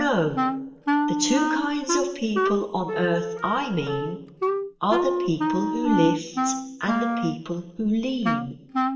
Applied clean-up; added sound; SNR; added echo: none; Wind instrument, woodwind instrument; 0 dB; reverberation time 1.1 s.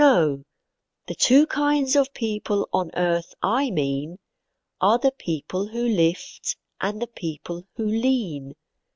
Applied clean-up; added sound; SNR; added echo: none; none; none; none.